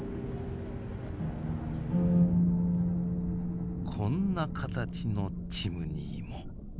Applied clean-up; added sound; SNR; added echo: none; none; none; none.